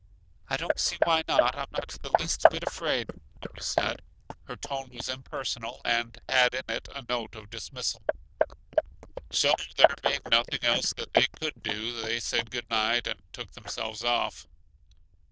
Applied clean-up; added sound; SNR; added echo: neural diffusion model UNIVERSE++.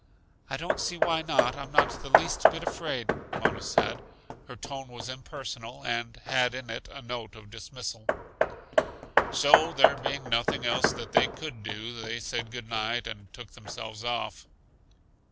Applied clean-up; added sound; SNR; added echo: none; Hammer; -4 dB; none.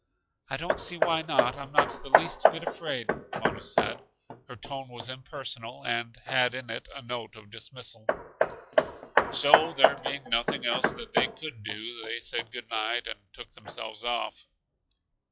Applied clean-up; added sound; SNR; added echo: classical method log-MMSE.